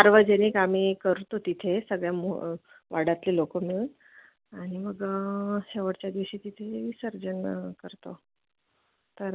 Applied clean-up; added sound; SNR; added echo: none; none; none; none.